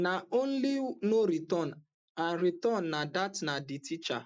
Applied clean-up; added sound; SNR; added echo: neural mask model Resemble Enhance denoiser.